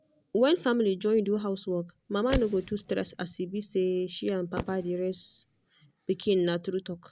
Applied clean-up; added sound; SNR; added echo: none; Fireworks; 11 dB; none.